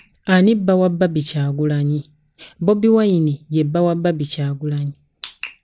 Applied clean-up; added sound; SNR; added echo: none; none; none; none.